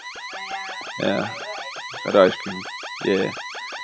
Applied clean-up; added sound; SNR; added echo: classical method log-MMSE.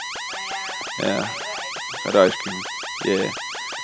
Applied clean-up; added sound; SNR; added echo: none; Alarm; 5 dB; none.